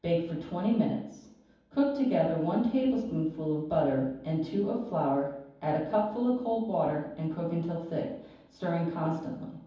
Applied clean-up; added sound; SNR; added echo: none; none; none; reverberation time 0.9 s.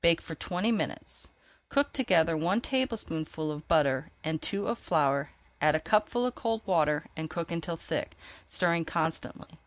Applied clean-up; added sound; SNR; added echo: none; none; none; none.